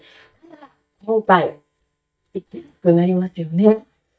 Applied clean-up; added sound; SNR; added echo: neural mask model DeepFilterNet 3.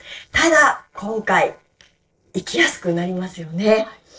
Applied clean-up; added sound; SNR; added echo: neural separator model SepFormer DNS4.